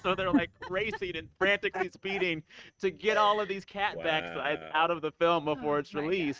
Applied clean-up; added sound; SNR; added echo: neural mask model RNNoise.